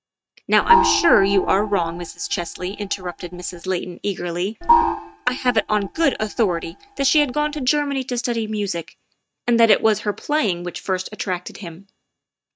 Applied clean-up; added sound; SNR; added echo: neural mask model RNNoise.